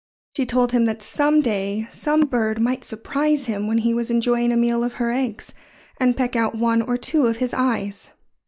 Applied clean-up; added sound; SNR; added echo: neural mask model DeepFilterNet 3.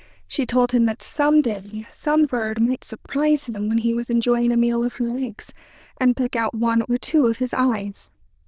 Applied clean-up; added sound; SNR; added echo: neural diffusion model UNIVERSE++.